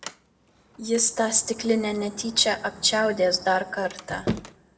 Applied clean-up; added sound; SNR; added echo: none; Sliding door; 13 dB; reverberation time 1.0 s.